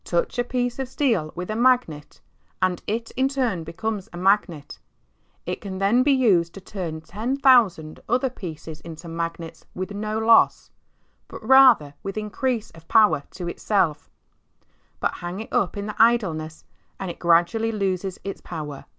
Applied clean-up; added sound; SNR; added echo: none; none; none; none.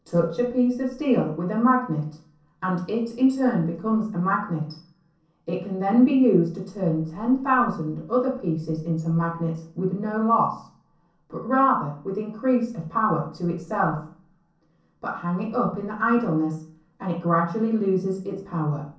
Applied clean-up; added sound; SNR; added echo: none; none; none; reverberation time 0.6 s.